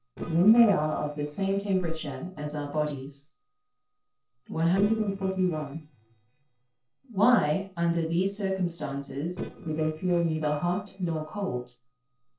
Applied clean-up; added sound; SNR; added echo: neural separator model SepFormer DNS4.